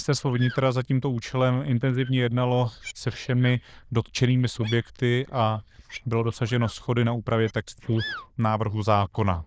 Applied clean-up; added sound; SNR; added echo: neural diffusion model UNIVERSE++.